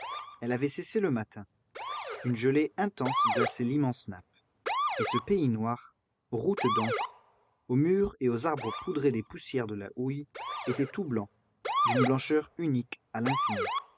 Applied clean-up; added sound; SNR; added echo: none; Motor vehicle (road) / Siren; 4 dB; none.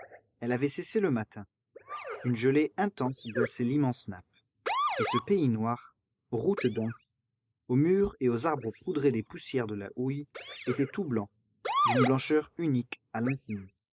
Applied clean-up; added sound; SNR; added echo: neural mask model Resemble Enhance denoiser.